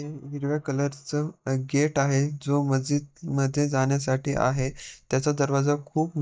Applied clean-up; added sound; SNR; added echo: neural mask model DeepFilterNet 3.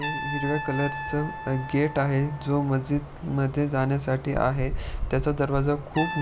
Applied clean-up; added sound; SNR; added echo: none; Trumpet; 11 dB; none.